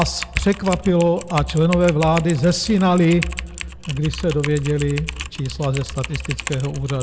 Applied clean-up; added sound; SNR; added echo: none; Typing; 11 dB; none.